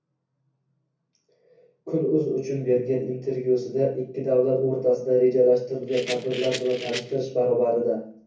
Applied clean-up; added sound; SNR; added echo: none; Rattle; 12 dB; reverberation time 0.6 s.